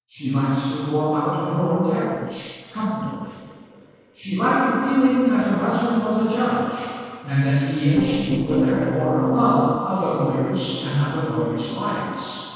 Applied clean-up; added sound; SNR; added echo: neural separator model SepFormer DNS4.